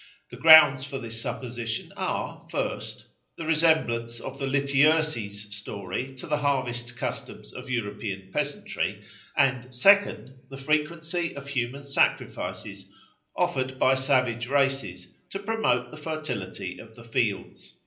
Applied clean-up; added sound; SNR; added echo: none; none; none; reverberation time 0.5 s.